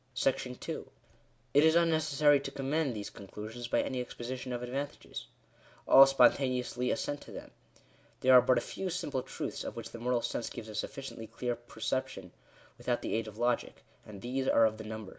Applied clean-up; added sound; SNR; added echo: none; none; none; none.